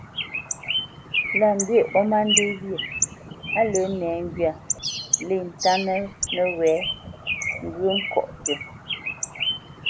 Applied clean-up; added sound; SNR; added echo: none; Bird; 3 dB; none.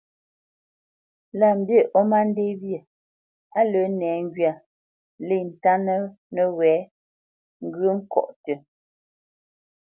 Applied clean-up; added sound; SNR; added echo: none; none; none; none.